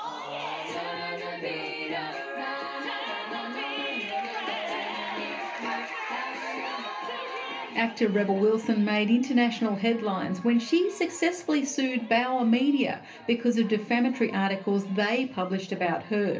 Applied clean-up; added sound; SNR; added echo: none; none; none; reverberation time 0.3 s.